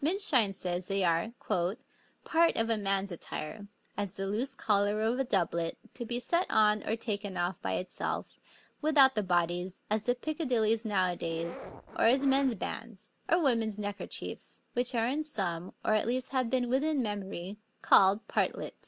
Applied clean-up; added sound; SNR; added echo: none; Zipper (clothing); 16 dB; none.